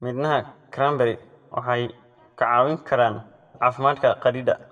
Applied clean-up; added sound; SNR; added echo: none; none; none; reverberation time 0.6 s.